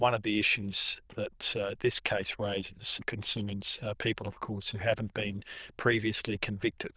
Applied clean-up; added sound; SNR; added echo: neural diffusion model UNIVERSE++.